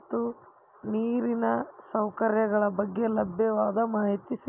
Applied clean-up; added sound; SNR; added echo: none; none; none; none.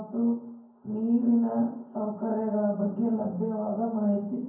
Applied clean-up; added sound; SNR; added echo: none; none; none; reverberation time 0.9 s.